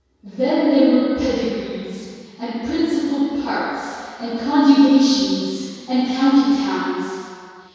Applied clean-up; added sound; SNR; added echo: none; none; none; reverberation time 2.2 s.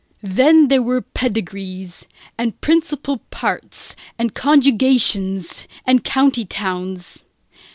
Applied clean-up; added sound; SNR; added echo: none; none; none; none.